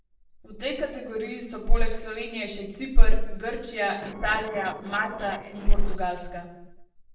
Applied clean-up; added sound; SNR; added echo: neural separator model SepFormer DNS4.